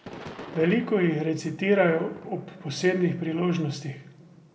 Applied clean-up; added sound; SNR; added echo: none; Thunder / Rain; 19 dB; reverberation time 1.0 s.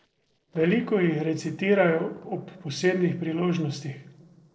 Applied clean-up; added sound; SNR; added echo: neural separator model SepFormer DNS4.